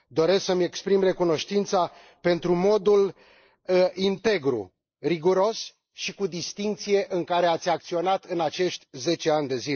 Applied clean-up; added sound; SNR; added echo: neural mask model Resemble Enhance denoiser.